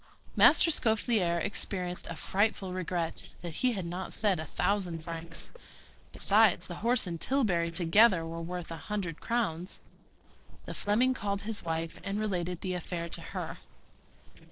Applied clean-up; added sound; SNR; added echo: neural separator model SepFormer DNS4.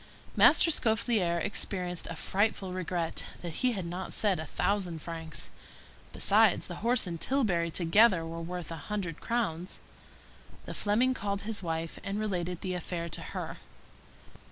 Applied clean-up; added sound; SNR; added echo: none; none; none; none.